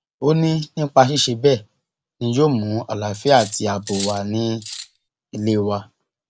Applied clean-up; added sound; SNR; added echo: none; Cutlery, silverware; 6 dB; none.